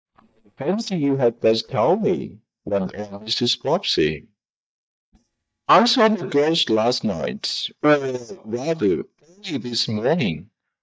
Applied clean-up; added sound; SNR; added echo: neural mask model DeepFilterNet 3.